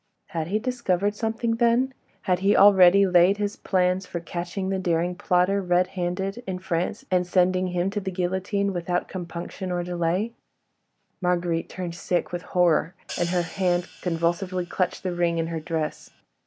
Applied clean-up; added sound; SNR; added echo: none; Hi-hat; 19 dB; none.